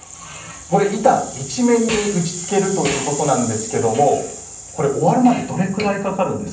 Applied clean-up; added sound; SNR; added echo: none; Rattle (instrument); 13 dB; reverberation time 0.6 s.